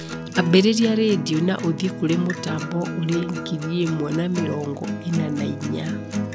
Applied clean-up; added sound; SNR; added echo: none; Acoustic guitar; 7 dB; none.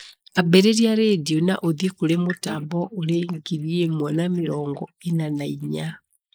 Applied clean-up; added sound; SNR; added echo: neural mask model Resemble Enhance denoiser.